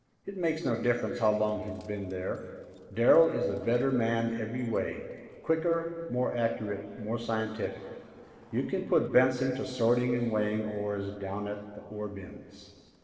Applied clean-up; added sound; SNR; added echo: neural separator model SepFormer DNS4.